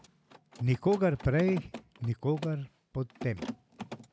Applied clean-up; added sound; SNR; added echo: none; Mechanisms; 14 dB; none.